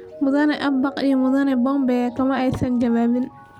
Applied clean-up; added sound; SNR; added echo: none; Walk, footsteps / Run / Wood + Mallet percussion; 18 dB; none.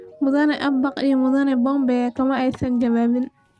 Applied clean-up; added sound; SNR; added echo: neural mask model RNNoise.